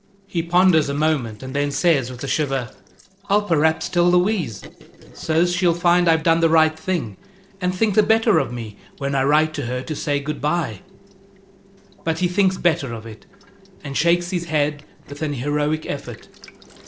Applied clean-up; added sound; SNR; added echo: neural separator model SepFormer DNS4.